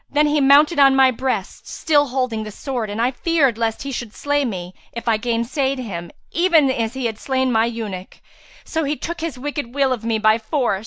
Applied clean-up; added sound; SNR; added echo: none; none; none; none.